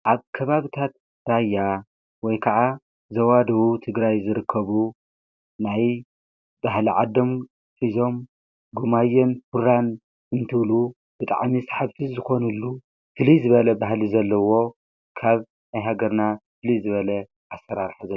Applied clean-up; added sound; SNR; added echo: none; none; none; none.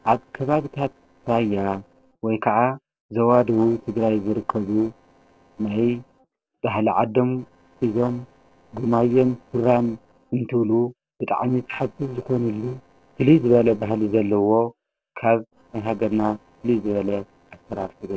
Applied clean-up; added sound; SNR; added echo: neural separator model SepFormer DNS4.